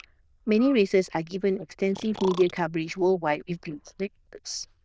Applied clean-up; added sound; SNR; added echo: neural diffusion model UNIVERSE++.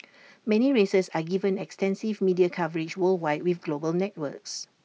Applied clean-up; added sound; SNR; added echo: none; none; none; none.